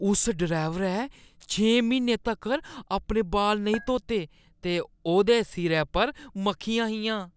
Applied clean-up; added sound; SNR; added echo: none; Chink, clink; 15 dB; none.